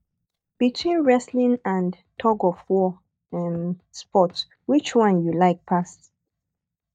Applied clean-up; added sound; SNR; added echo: neural mask model DeepFilterNet 3.